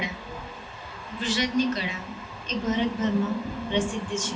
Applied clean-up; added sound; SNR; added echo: none; none; none; reverberation time 0.3 s.